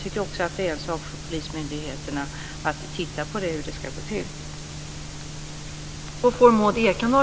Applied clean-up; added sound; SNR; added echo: none; none; none; none.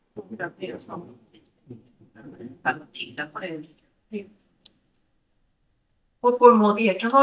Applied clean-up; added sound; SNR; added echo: neural mask model DeepFilterNet 3.